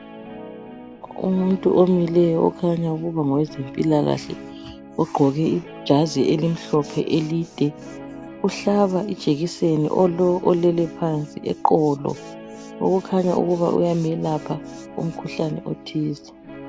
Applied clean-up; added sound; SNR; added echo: none; Guitar; 16 dB; none.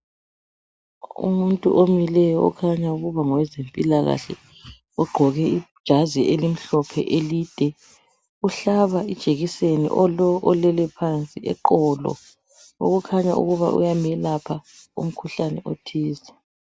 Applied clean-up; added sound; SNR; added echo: none; none; none; none.